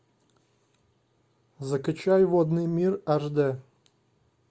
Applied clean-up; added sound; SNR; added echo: none; none; none; none.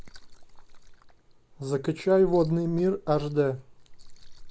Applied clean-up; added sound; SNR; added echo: none; Liquid; 15 dB; none.